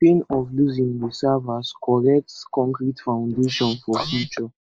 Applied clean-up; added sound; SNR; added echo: neural mask model Resemble Enhance denoiser.